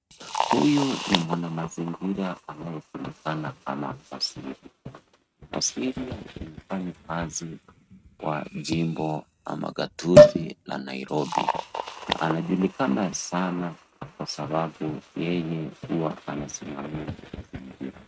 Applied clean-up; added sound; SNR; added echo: neural mask model RNNoise.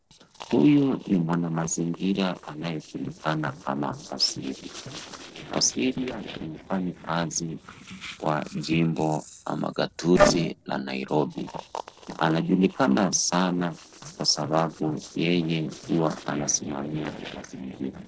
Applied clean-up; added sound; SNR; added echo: neural separator model SepFormer DNS4.